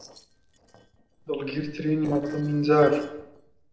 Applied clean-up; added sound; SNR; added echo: neural separator model SepFormer DNS4.